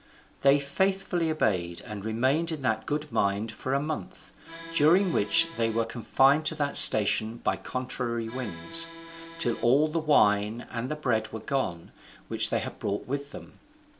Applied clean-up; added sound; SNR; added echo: none; Accordion; 14 dB; none.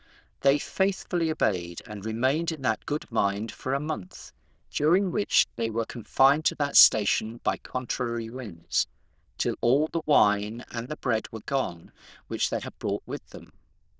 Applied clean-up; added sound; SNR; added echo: neural diffusion model UNIVERSE++.